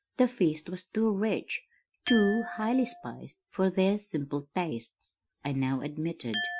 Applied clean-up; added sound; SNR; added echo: classical method Wiener filter.